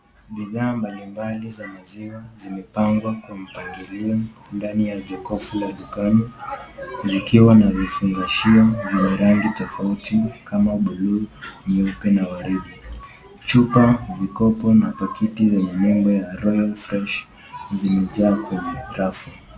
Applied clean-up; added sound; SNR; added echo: none; none; none; none.